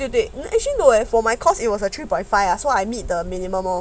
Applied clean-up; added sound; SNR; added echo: none; none; none; none.